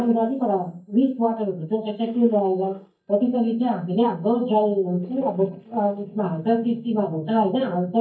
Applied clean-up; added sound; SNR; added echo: neural mask model DeepFilterNet 3.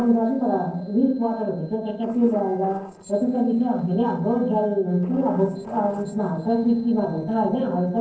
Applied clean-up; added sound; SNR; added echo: neural separator model SepFormer DNS4.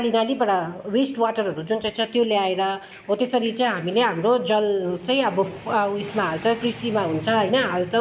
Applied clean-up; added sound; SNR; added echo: none; none; none; none.